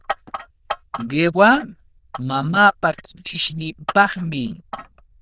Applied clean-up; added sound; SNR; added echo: neural diffusion model UNIVERSE++.